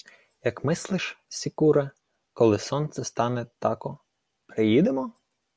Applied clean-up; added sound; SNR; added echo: none; none; none; none.